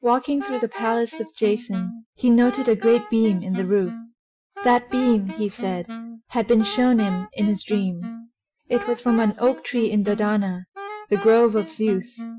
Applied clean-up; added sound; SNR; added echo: classical method Wiener filter.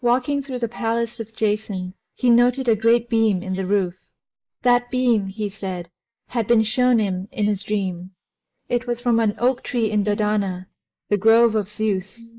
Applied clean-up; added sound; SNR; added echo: neural mask model Resemble Enhance denoiser.